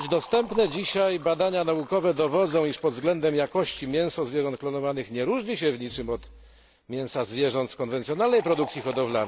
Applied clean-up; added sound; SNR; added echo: none; Liquid; 20 dB; none.